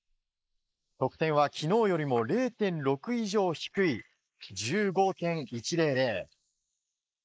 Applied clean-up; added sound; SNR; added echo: neural mask model Resemble Enhance denoiser.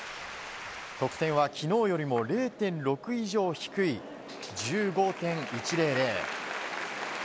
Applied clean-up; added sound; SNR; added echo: none; none; none; none.